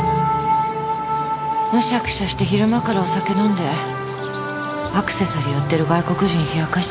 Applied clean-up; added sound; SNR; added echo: none; none; none; none.